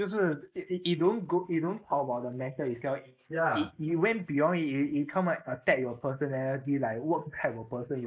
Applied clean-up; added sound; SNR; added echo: neural mask model Resemble Enhance denoiser.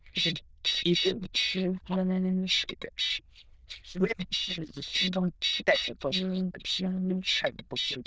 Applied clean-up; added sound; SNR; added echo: neural diffusion model UNIVERSE++.